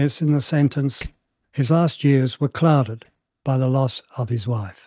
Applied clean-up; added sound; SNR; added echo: neural mask model DeepFilterNet 3.